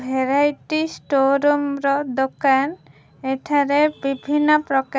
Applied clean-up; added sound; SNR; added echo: none; none; none; none.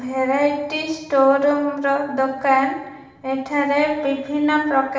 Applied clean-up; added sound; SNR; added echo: none; none; none; reverberation time 0.9 s.